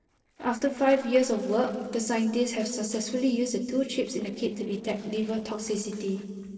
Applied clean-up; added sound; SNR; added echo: neural separator model SepFormer DNS4.